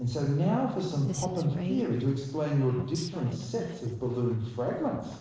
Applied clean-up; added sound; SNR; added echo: neural separator model SepFormer DNS4.